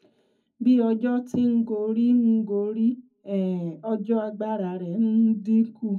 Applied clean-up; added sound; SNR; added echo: none; none; none; reverberation time 0.4 s.